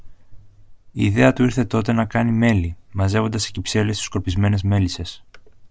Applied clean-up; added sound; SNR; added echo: none; none; none; none.